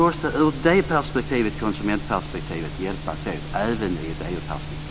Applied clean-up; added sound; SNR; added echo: none; none; none; none.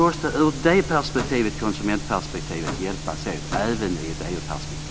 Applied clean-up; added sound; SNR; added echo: none; Slam / Microwave oven; 13 dB; none.